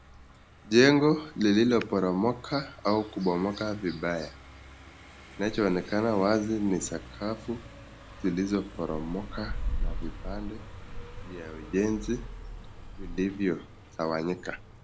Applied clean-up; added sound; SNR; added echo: none; Car passing by; 11 dB; none.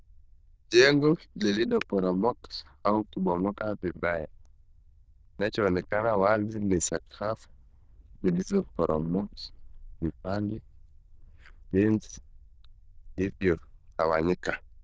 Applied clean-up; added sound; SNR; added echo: neural diffusion model UNIVERSE++.